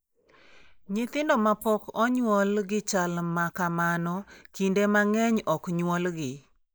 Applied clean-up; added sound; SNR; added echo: neural mask model Resemble Enhance denoiser.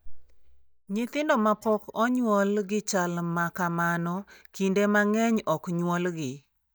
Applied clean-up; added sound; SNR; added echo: neural mask model DeepFilterNet 3.